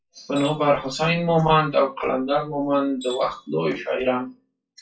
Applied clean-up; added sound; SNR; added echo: classical method WPE with log-MMSE.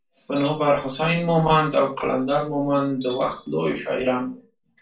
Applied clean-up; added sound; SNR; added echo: none; Tools; 20 dB; reverberation time 0.3 s.